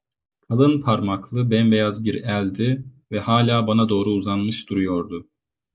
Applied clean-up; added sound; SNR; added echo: none; none; none; none.